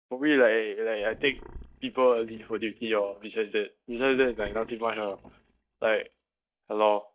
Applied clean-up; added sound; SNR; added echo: neural mask model DeepFilterNet 3.